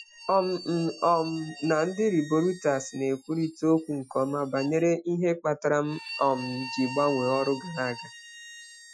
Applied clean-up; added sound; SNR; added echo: classical method Wiener filter.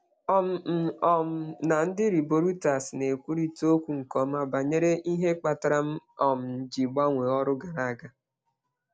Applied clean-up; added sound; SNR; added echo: none; none; none; none.